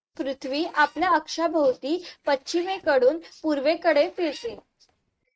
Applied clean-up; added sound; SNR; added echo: neural mask model RNNoise.